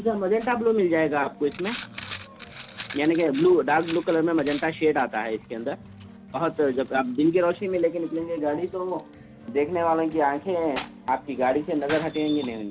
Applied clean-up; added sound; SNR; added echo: none; Coin (dropping); 17 dB; none.